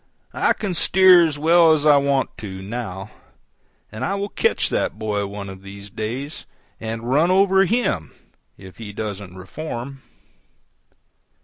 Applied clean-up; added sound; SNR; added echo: none; none; none; none.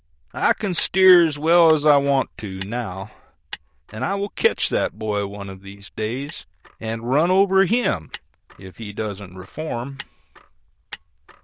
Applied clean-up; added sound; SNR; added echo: neural diffusion model UNIVERSE++.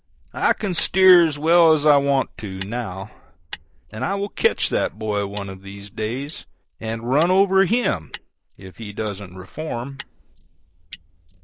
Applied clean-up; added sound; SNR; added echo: neural mask model Resemble Enhance denoiser.